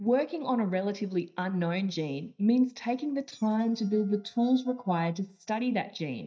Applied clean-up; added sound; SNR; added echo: neural mask model DeepFilterNet 3.